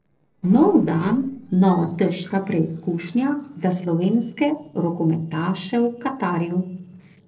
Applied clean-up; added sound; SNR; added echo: neural separator model SepFormer DNS4.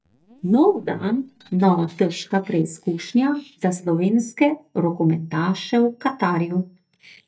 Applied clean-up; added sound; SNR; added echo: neural mask model DeepFilterNet 3.